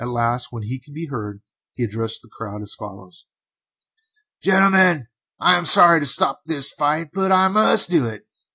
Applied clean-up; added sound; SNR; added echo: none; none; none; none.